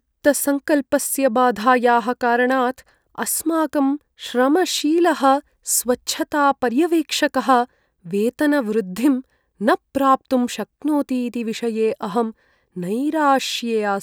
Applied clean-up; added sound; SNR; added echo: none; none; none; none.